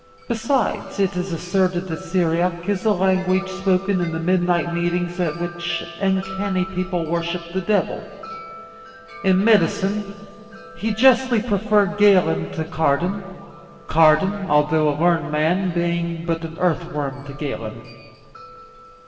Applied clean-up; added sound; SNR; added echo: none; Wind chime; 19 dB; reverberation time 2.5 s.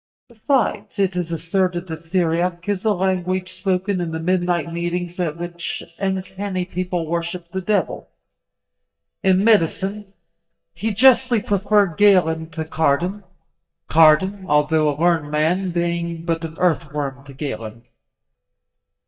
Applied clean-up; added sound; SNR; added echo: neural mask model DeepFilterNet 3.